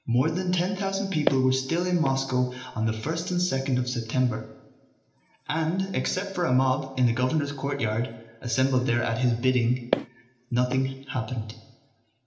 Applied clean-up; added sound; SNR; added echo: none; Walk, footsteps; 10 dB; reverberation time 0.9 s.